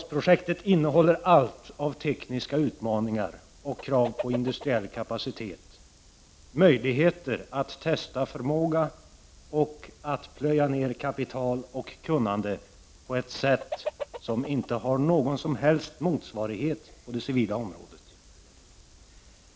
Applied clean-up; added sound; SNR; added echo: none; Chicken, rooster; 12 dB; none.